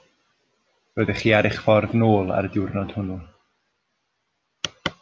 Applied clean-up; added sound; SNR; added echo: none; Accordion; 19 dB; none.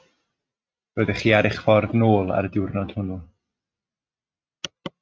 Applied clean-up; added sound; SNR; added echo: neural mask model RNNoise.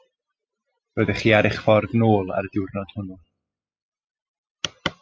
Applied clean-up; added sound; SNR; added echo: classical method spectral subtraction.